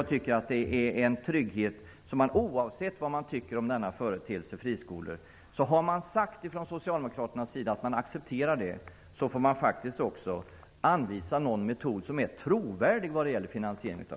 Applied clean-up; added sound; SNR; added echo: none; none; none; none.